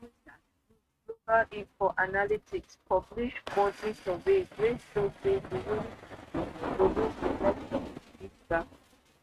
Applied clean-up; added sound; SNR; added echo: neural mask model RNNoise.